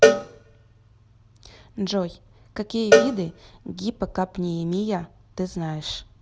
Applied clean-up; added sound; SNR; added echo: none; Cowbell; -4 dB; none.